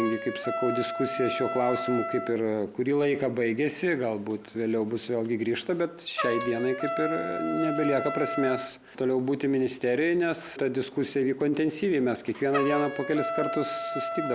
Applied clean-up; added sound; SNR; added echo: none; Trumpet; 8 dB; none.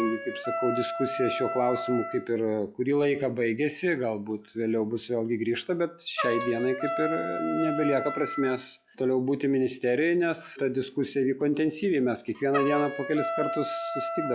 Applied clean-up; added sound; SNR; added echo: classical method log-MMSE.